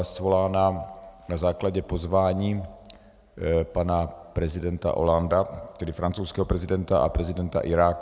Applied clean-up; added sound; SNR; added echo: none; none; none; none.